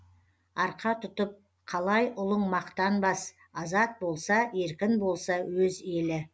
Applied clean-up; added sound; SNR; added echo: none; none; none; none.